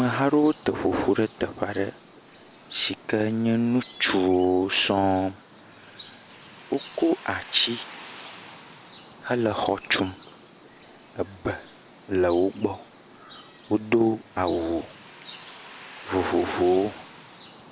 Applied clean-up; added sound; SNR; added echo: none; Bird; 20 dB; none.